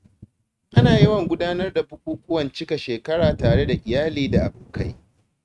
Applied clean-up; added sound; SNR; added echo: neural mask model RNNoise.